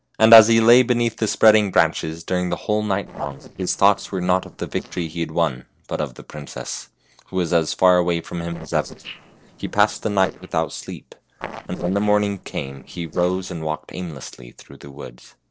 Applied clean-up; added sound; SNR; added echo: neural separator model SepFormer DNS4.